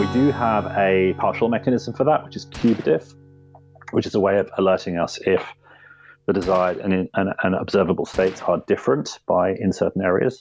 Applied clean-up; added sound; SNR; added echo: none; Gunshot, gunfire + Strum; 17 dB; none.